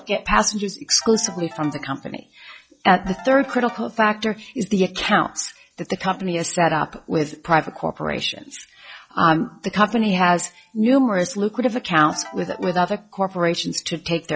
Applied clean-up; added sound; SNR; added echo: classical method log-MMSE.